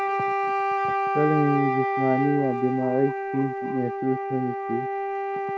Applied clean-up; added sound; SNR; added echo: none; Wind instrument, woodwind instrument; 0 dB; none.